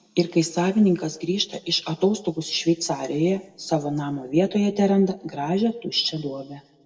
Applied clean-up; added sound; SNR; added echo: none; none; none; reverberation time 1.0 s.